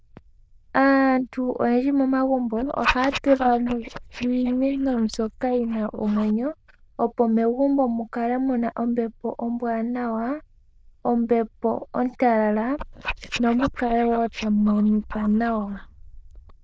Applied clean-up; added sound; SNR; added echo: neural diffusion model UNIVERSE++.